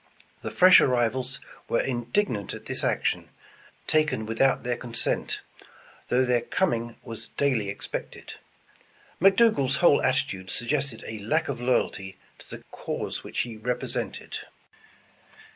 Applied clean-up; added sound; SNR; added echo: none; none; none; none.